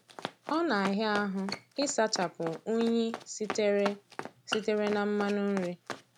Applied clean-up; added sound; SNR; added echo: none; Run; 11 dB; none.